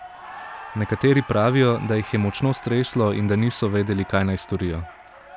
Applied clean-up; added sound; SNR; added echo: none; Cheering; 17 dB; none.